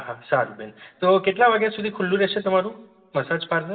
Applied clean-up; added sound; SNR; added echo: none; none; none; reverberation time 0.7 s.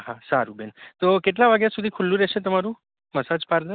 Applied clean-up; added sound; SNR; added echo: none; none; none; none.